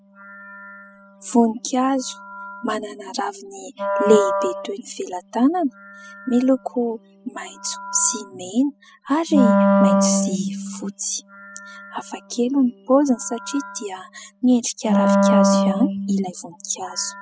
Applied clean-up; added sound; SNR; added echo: classical method spectral subtraction.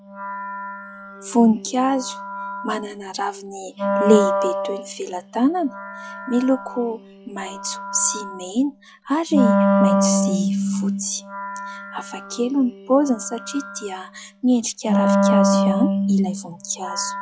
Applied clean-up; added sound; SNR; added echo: classical method log-MMSE.